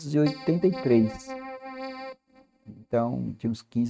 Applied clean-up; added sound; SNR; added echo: neural mask model RNNoise.